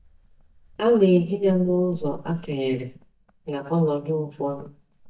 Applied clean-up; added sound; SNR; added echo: neural mask model DeepFilterNet 3.